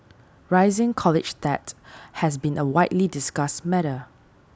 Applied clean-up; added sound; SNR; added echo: none; none; none; none.